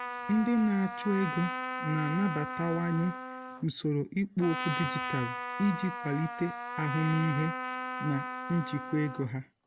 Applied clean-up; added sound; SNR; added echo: none; Trumpet; 6 dB; none.